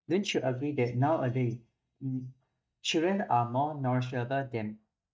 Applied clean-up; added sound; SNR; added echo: neural mask model DeepFilterNet 3.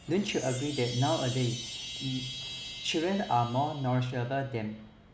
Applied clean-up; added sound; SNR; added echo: none; Chime; 11 dB; none.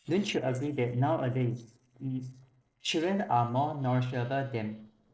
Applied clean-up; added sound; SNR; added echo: neural separator model SepFormer DNS4.